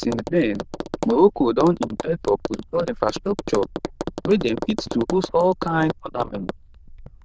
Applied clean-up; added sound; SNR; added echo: neural diffusion model UNIVERSE++.